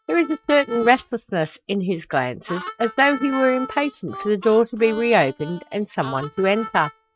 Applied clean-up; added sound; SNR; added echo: neural mask model RNNoise.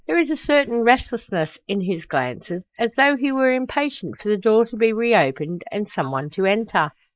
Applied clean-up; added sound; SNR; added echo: neural mask model Resemble Enhance denoiser.